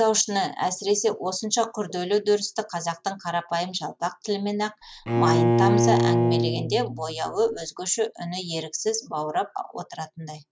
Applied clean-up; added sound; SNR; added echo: none; Bowed string instrument; -4 dB; none.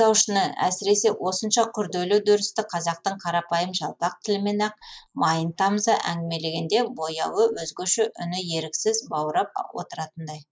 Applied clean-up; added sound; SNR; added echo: neural mask model Resemble Enhance denoiser.